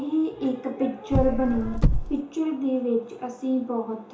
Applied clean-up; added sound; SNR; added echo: none; Car; -3 dB; reverberation time 0.7 s.